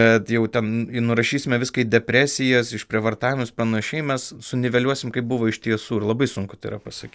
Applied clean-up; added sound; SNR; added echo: none; none; none; none.